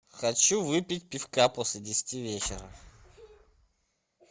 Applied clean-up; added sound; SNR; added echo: none; Explosion; 17 dB; none.